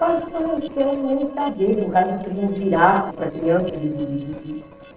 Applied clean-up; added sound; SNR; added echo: neural separator model SepFormer DNS4.